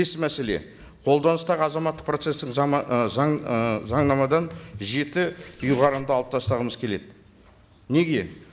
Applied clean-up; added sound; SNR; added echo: none; Squeak; 18 dB; none.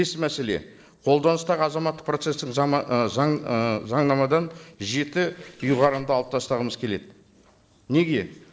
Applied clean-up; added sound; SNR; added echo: neural separator model SepFormer DNS4.